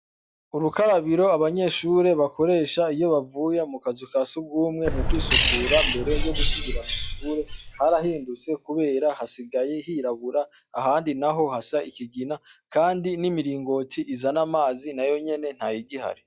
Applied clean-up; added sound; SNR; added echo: classical method log-MMSE.